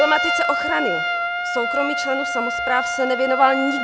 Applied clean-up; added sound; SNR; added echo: none; Trumpet; 1 dB; none.